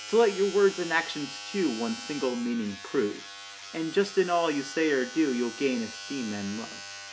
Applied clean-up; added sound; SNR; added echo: none; Domestic sounds, home sounds; 13 dB; reverberation time 0.3 s.